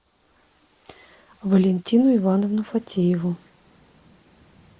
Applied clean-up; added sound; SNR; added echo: neural mask model Resemble Enhance denoiser.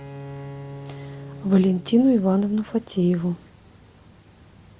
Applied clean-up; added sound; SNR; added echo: none; Bowed string instrument; 17 dB; none.